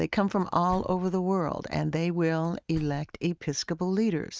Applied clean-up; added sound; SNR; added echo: neural mask model RNNoise.